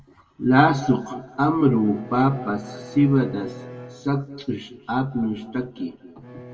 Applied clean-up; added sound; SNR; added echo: none; Bowed string instrument; 20 dB; reverberation time 1.5 s.